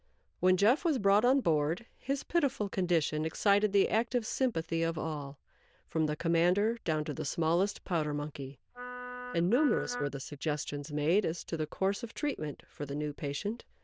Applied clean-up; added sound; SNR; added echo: neural diffusion model UNIVERSE++.